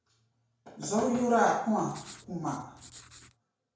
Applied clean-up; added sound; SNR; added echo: none; Writing; 20 dB; reverberation time 0.5 s.